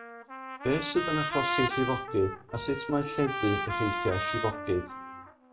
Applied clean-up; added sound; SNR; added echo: none; Trumpet; 4 dB; reverberation time 0.5 s.